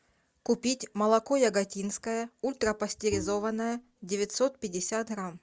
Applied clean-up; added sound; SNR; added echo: none; Bowed string instrument; 11 dB; none.